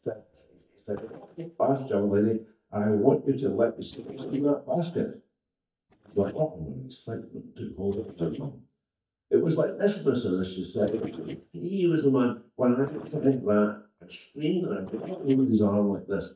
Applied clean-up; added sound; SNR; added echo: neural mask model DeepFilterNet 3.